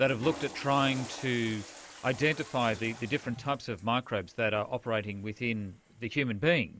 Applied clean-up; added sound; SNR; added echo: none; Toilet flush / Water; 17 dB; none.